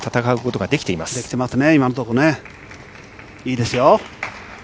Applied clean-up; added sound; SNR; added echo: none; none; none; none.